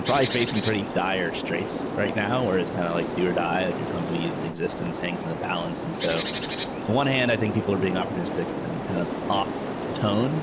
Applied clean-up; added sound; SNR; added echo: none; Bird; 3 dB; none.